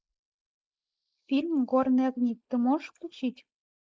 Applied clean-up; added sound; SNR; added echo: neural mask model Resemble Enhance denoiser.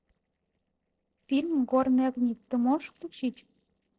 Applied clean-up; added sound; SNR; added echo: neural separator model SepFormer DNS4.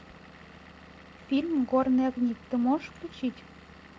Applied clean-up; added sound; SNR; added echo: none; Engine / Vehicle; 20 dB; none.